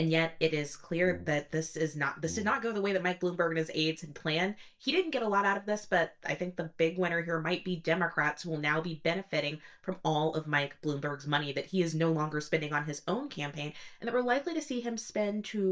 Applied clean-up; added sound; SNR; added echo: neural mask model DeepFilterNet 3.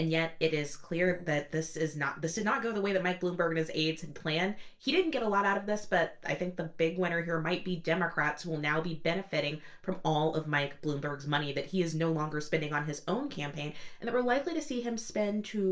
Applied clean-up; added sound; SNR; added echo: neural separator model SepFormer DNS4.